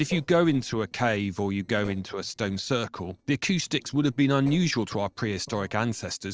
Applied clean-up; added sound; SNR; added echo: neural separator model SepFormer DNS4.